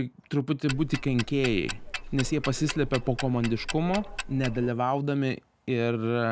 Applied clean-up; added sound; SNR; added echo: none; Tick-tock; 8 dB; none.